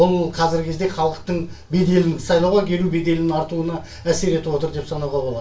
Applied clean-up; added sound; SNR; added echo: none; none; none; reverberation time 0.3 s.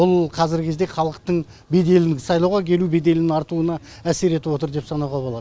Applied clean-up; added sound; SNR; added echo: none; none; none; none.